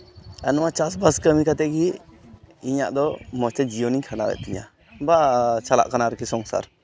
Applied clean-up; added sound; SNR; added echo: none; none; none; none.